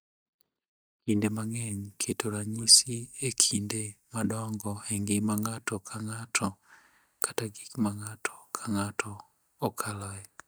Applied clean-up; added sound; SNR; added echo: neural mask model DeepFilterNet 3.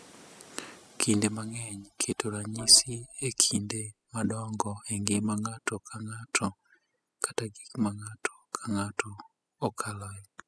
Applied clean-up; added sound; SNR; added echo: classical method spectral subtraction.